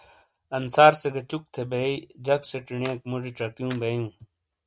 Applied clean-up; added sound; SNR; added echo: neural mask model RNNoise.